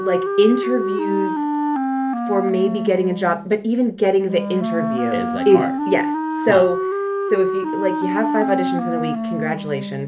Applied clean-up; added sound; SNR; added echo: none; Wind instrument, woodwind instrument; 2 dB; reverberation time 0.3 s.